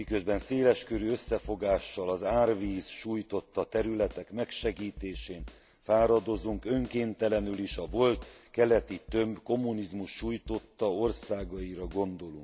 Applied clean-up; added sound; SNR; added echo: none; Snare drum; 16 dB; none.